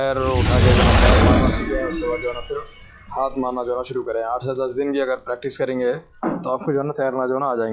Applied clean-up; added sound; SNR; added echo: classical method log-MMSE.